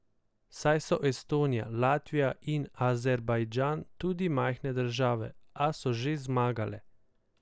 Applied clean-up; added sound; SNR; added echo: none; none; none; none.